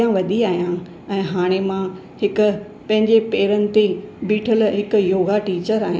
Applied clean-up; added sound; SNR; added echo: none; none; none; none.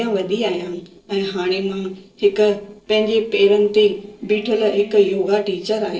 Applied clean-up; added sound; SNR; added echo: neural separator model SepFormer DNS4.